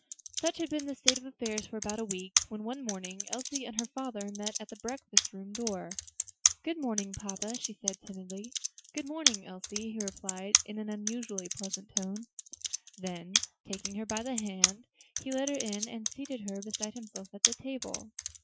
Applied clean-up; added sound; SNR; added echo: classical method Wiener filter.